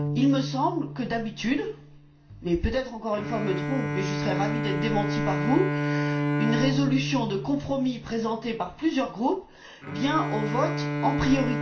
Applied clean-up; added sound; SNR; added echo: none; Bowed string instrument; 2 dB; reverberation time 0.4 s.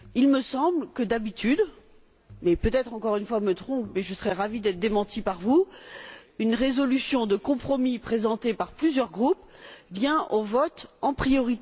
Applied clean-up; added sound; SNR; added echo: none; none; none; none.